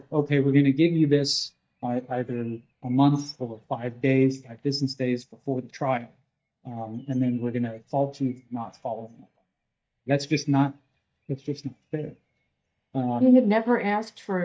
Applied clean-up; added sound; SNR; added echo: neural mask model DeepFilterNet 3.